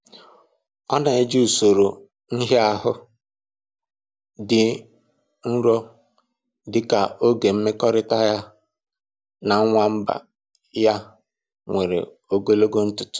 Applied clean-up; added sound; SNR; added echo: none; none; none; none.